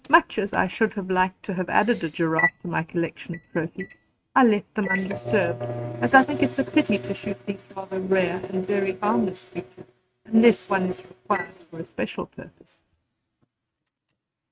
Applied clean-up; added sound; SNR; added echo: neural mask model RNNoise.